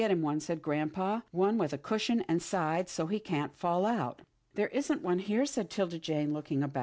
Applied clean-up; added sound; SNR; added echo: none; none; none; none.